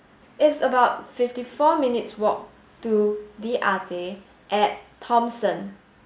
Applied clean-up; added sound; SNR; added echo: none; none; none; none.